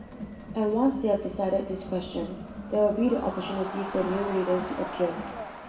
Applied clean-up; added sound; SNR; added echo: none; Crowd; 9 dB; reverberation time 0.7 s.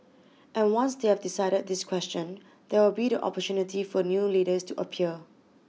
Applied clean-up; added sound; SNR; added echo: none; none; none; none.